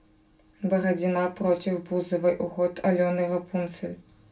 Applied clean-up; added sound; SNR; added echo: none; none; none; reverberation time 0.2 s.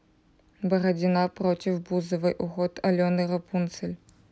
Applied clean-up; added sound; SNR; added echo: none; none; none; none.